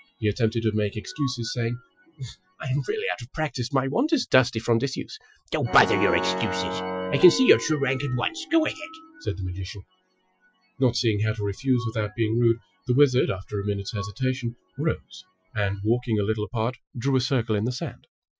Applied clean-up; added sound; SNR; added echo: classical method Wiener filter.